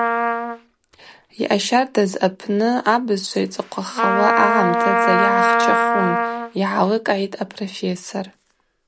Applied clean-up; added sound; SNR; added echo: none; Trumpet; 0 dB; none.